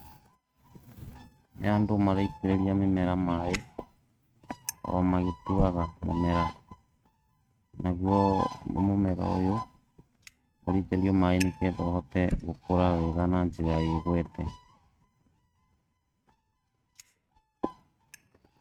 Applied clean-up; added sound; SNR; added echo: neural mask model RNNoise.